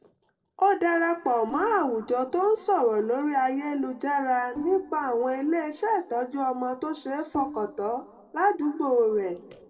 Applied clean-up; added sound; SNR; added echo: neural separator model SepFormer DNS4.